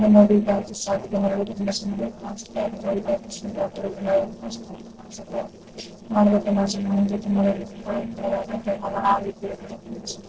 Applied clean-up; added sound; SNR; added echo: neural separator model SepFormer DNS4.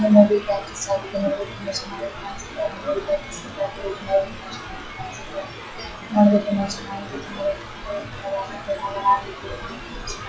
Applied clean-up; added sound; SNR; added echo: classical method WPE with log-MMSE.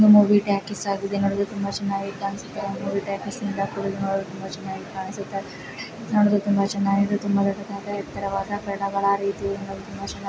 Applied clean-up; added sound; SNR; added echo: none; none; none; none.